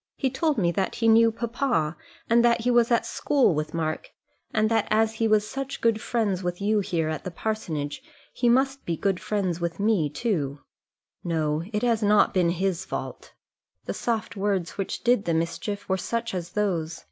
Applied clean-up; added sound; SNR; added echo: none; none; none; none.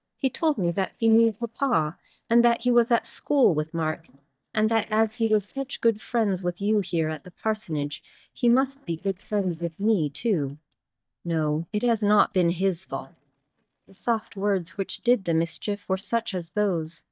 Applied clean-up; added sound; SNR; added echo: neural mask model DeepFilterNet 3.